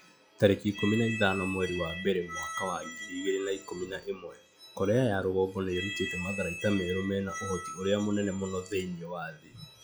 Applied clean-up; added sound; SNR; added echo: classical method log-MMSE.